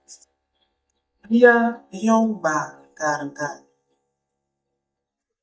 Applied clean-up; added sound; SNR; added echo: neural mask model DeepFilterNet 3.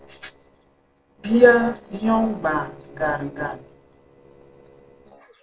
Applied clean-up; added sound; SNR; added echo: neural separator model SepFormer DNS4.